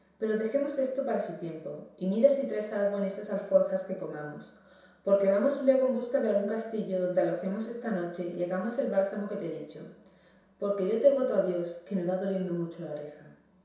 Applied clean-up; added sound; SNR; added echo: none; none; none; reverberation time 0.7 s.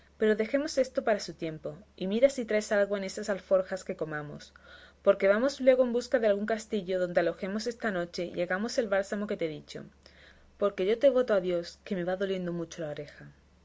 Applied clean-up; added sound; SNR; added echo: none; none; none; none.